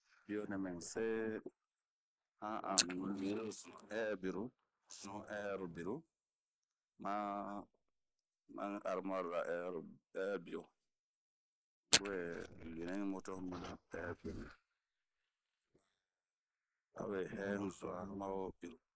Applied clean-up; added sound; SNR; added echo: neural mask model Resemble Enhance denoiser.